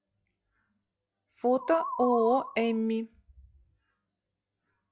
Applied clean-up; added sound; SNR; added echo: classical method log-MMSE.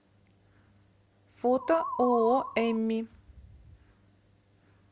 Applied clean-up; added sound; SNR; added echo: none; Musical instrument; 5 dB; none.